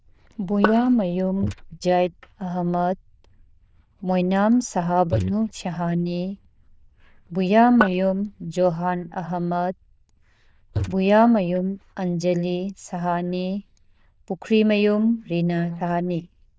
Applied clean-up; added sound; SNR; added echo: neural diffusion model UNIVERSE++.